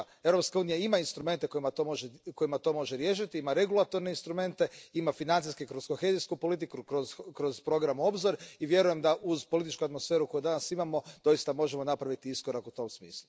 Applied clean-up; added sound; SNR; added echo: none; none; none; none.